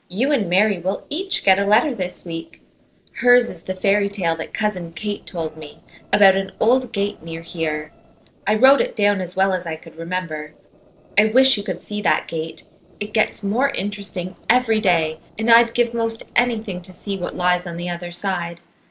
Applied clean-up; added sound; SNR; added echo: neural separator model SepFormer DNS4.